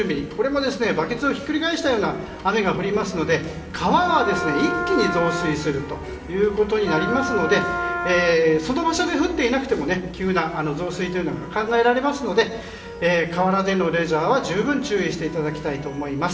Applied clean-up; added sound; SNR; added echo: none; Wind instrument, woodwind instrument; 5 dB; reverberation time 0.8 s.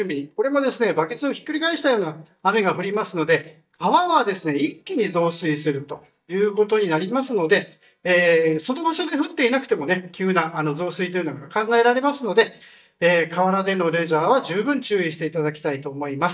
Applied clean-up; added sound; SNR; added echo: neural mask model DeepFilterNet 3.